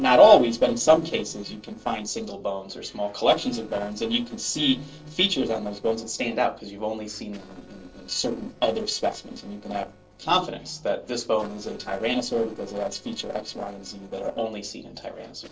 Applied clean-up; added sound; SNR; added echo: neural separator model SepFormer DNS4.